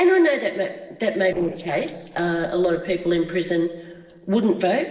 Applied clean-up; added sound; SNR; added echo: neural separator model SepFormer DNS4.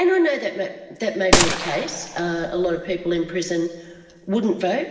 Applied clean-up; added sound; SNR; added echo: none; Gunshot, gunfire; 1 dB; reverberation time 2.0 s.